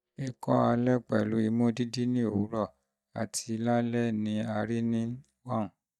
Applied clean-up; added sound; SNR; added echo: neural mask model DeepFilterNet 3.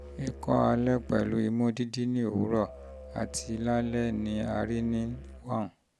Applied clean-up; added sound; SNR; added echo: none; Musical instrument; 16 dB; none.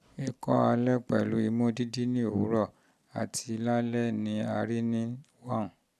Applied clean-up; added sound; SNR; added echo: none; none; none; none.